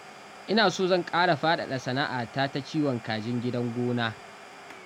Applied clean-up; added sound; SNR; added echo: none; Domestic sounds, home sounds; 18 dB; none.